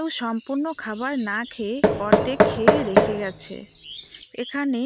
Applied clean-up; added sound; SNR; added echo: none; Knock; -5 dB; none.